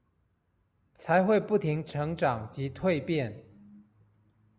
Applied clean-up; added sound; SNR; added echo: none; none; none; none.